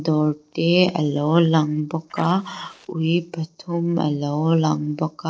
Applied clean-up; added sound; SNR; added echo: neural separator model SepFormer DNS4.